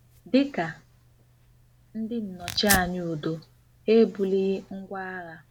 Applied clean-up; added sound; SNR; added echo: none; Tearing; 11 dB; none.